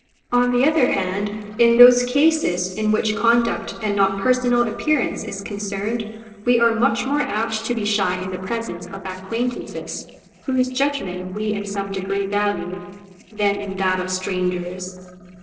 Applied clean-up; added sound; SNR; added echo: neural separator model SepFormer DNS4.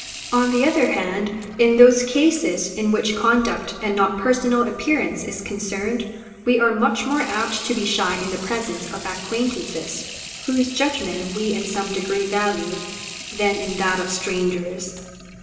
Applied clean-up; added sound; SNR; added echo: none; Sink (filling or washing) / Water tap, faucet; 15 dB; reverberation time 1.9 s.